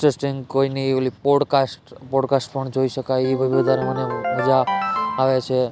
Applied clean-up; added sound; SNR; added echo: none; Ringtone; 4 dB; none.